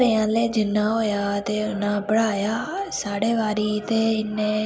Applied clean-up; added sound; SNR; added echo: none; none; none; none.